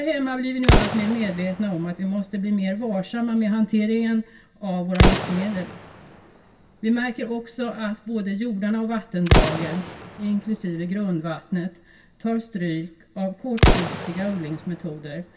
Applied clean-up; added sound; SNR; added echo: none; Explosion; 1 dB; reverberation time 0.1 s.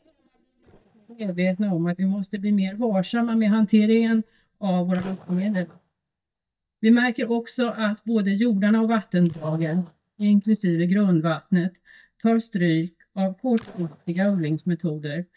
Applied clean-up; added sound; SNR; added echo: neural mask model DeepFilterNet 3.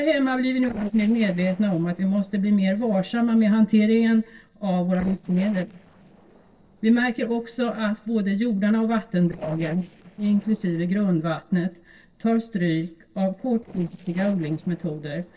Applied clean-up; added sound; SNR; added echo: neural separator model SepFormer DNS4.